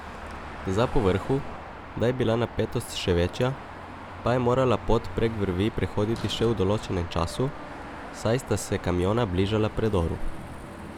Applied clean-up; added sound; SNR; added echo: none; Car passing by / Traffic noise, roadway noise / Engine; 12 dB; none.